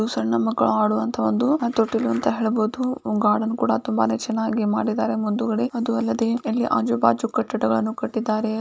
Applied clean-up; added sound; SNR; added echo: none; none; none; none.